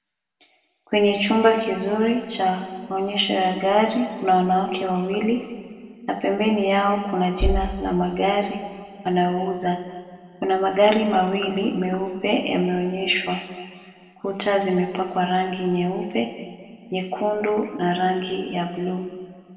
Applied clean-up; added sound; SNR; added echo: none; Bass drum; 15 dB; reverberation time 1.8 s.